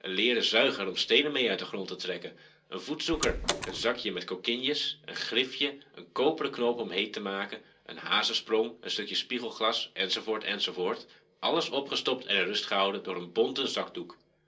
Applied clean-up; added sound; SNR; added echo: none; Door; 5 dB; reverberation time 0.2 s.